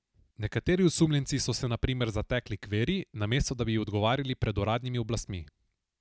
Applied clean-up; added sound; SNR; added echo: none; none; none; none.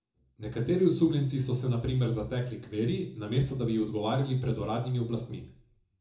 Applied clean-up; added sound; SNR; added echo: none; none; none; reverberation time 0.6 s.